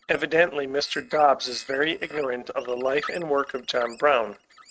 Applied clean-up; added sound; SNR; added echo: neural mask model RNNoise.